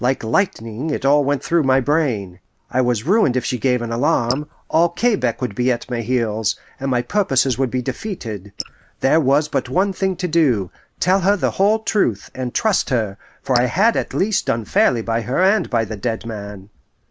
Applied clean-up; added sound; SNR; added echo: neural mask model Resemble Enhance denoiser.